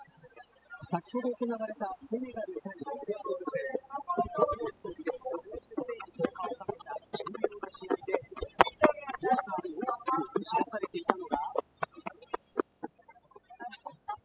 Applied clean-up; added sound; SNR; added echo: classical method spectral subtraction.